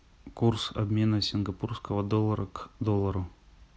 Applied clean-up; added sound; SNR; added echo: none; none; none; none.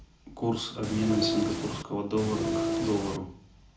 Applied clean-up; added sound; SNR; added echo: none; Train; -1 dB; reverberation time 0.4 s.